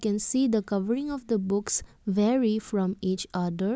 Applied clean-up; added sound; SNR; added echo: none; none; none; none.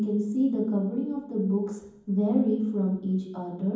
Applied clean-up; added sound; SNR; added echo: none; none; none; reverberation time 1.2 s.